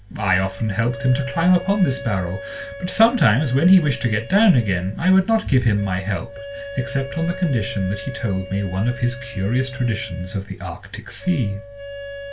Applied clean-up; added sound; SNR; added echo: none; Wind instrument, woodwind instrument; 15 dB; reverberation time 0.2 s.